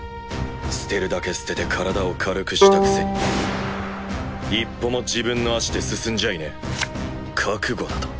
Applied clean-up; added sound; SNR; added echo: none; Bowed string instrument; 2 dB; none.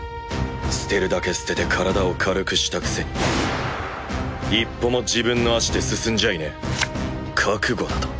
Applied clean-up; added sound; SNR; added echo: none; none; none; none.